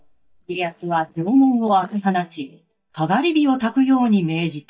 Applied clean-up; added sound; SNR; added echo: neural mask model DeepFilterNet 3.